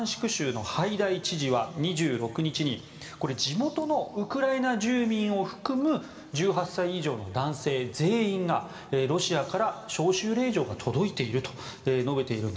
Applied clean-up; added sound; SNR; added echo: none; none; none; reverberation time 1.7 s.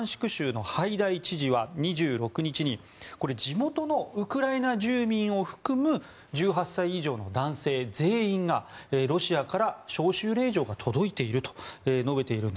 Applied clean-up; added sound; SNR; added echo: none; none; none; none.